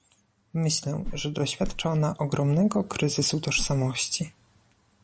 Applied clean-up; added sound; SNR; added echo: none; Whoosh, swoosh, swish; 8 dB; none.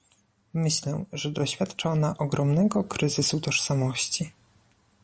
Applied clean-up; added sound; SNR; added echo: none; none; none; none.